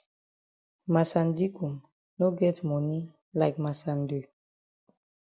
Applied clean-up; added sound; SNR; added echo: none; none; none; none.